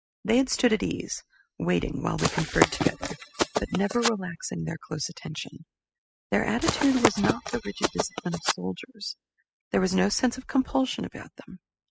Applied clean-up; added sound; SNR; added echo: classical method spectral subtraction.